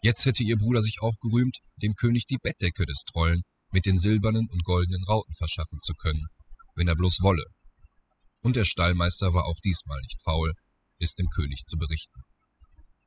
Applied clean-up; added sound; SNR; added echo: classical method spectral subtraction.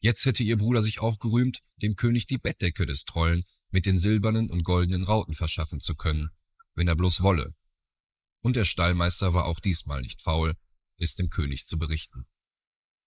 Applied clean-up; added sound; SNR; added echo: neural mask model Resemble Enhance denoiser.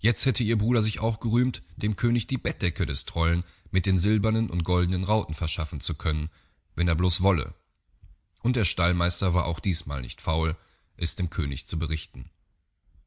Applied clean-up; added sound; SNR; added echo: none; none; none; none.